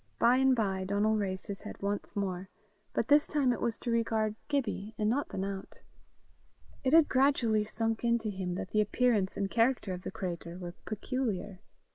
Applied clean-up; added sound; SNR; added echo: neural mask model Resemble Enhance denoiser.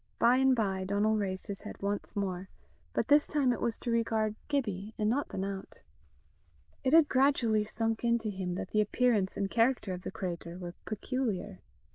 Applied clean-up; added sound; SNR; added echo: neural diffusion model UNIVERSE++.